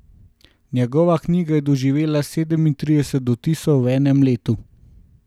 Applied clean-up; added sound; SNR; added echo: none; none; none; none.